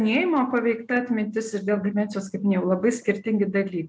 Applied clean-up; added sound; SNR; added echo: none; none; none; none.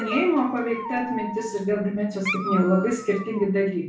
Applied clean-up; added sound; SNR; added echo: none; Dog; 10 dB; reverberation time 0.3 s.